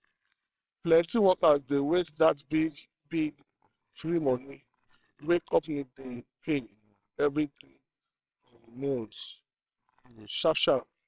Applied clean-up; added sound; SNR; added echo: neural separator model SepFormer WHAMR!.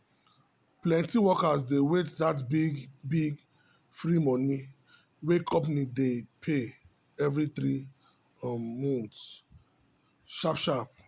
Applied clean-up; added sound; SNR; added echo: none; none; none; none.